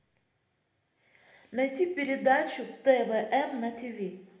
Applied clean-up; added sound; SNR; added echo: none; none; none; reverberation time 0.7 s.